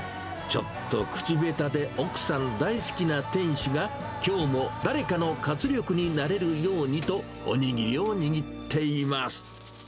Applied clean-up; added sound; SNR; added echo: none; none; none; none.